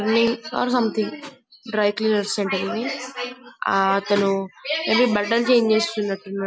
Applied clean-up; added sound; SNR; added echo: none; none; none; none.